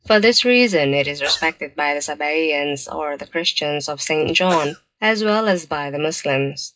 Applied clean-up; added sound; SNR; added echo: classical method WPE with log-MMSE.